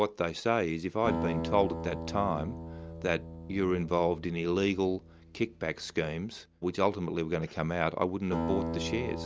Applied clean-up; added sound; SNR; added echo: none; Acoustic guitar; 8 dB; none.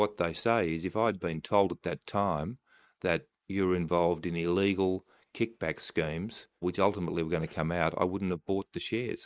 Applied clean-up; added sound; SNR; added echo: neural mask model Resemble Enhance denoiser.